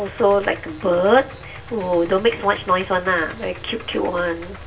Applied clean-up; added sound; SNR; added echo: none; Idling; 17 dB; reverberation time 0.2 s.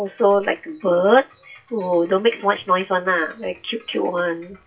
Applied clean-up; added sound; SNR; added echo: classical method WPE with log-MMSE.